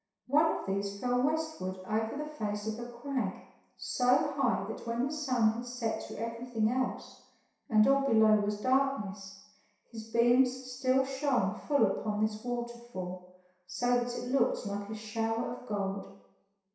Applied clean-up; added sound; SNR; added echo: none; none; none; reverberation time 0.7 s.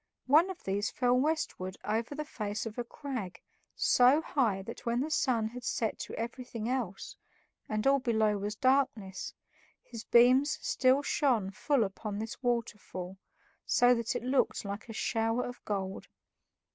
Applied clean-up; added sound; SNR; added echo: none; none; none; none.